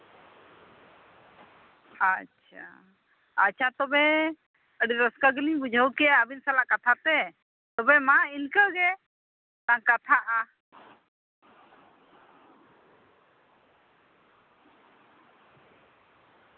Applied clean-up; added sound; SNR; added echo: none; none; none; none.